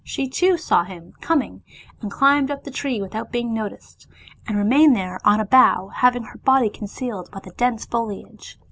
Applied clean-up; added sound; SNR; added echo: none; none; none; none.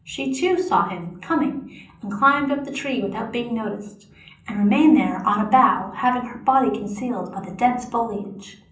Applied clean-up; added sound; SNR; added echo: none; none; none; reverberation time 0.6 s.